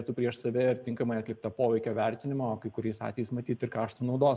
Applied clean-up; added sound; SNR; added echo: none; none; none; none.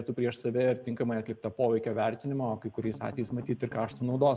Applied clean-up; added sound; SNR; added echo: none; Strum; 16 dB; none.